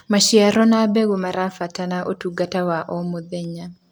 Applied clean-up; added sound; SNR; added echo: none; none; none; none.